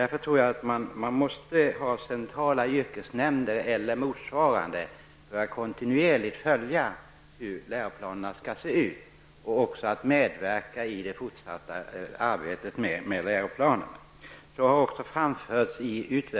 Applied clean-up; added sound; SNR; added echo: none; none; none; none.